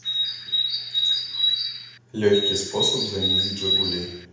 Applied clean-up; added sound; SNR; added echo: none; Bird; -4 dB; reverberation time 0.8 s.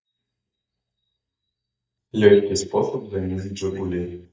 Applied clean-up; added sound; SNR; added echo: neural mask model DeepFilterNet 3.